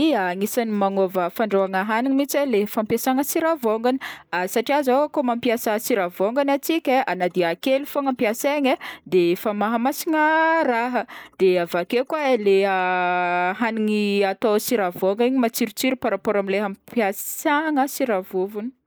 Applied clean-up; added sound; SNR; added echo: neural mask model Resemble Enhance denoiser.